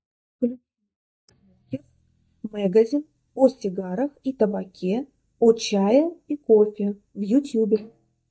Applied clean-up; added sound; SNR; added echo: neural mask model DeepFilterNet 3.